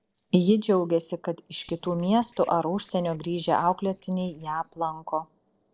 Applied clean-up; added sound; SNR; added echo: neural separator model SepFormer DNS4.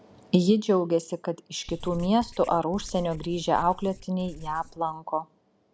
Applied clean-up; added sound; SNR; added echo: none; Writing; 16 dB; none.